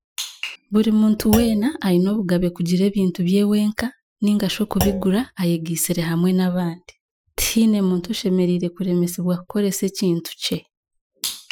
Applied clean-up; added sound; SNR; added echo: classical method Wiener filter.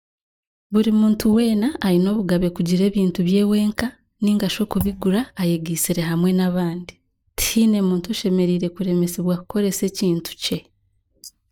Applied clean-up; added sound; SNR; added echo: neural mask model DeepFilterNet 3.